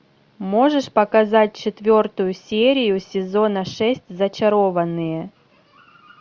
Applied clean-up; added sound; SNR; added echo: none; none; none; none.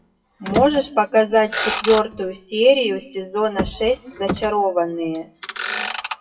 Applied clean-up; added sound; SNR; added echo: classical method WPE with log-MMSE.